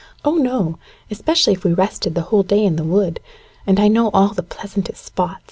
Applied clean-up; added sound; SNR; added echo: none; none; none; none.